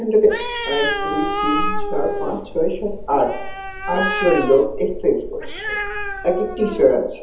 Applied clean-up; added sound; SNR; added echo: none; Animal; 4 dB; reverberation time 0.7 s.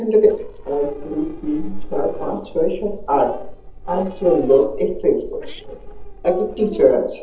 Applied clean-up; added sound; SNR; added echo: neural separator model SepFormer DNS4.